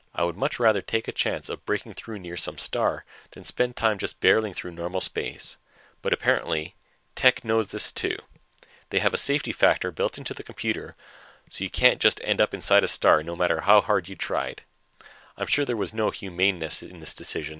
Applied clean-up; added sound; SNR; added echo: none; none; none; none.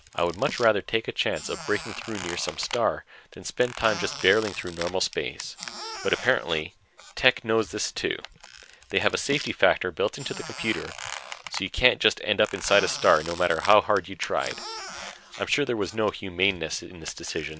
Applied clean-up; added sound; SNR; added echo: none; Squeak; 14 dB; none.